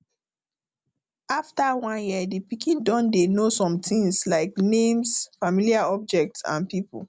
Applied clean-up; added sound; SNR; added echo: none; none; none; none.